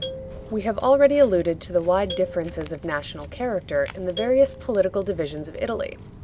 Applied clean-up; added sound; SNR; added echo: none; Marimba, xylophone + Walk, footsteps; 14 dB; none.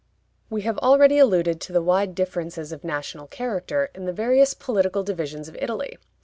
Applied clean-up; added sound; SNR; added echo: none; none; none; none.